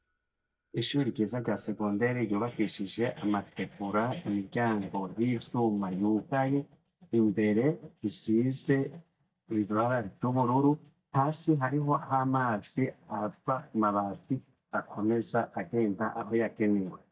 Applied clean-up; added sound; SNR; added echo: neural mask model DeepFilterNet 3.